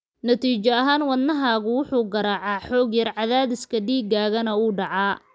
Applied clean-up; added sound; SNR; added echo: none; none; none; none.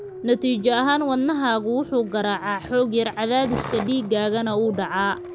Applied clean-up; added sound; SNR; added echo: none; Skateboard + Dog; 14 dB; none.